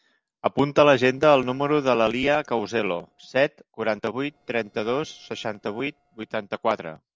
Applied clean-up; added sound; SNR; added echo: neural separator model SepFormer DNS4.